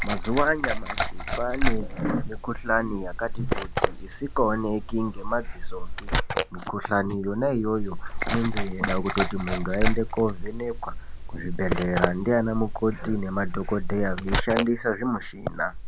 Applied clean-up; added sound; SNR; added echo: none; Liquid; 0 dB; none.